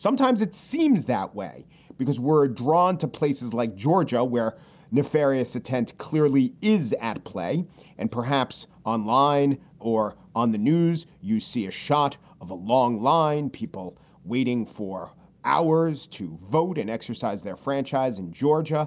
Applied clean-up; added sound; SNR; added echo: none; none; none; none.